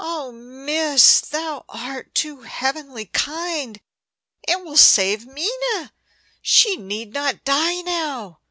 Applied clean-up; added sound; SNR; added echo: none; none; none; none.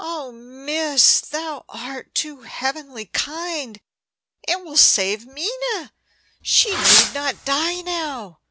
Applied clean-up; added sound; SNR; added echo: none; Fireworks; -2 dB; none.